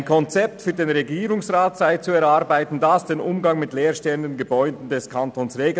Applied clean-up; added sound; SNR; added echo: none; none; none; none.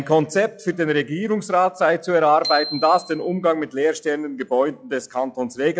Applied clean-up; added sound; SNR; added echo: classical method log-MMSE.